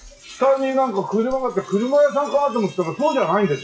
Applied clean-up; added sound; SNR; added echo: classical method WPE with log-MMSE.